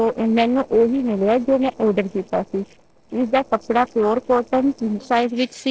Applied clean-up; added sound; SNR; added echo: neural separator model SepFormer DNS4.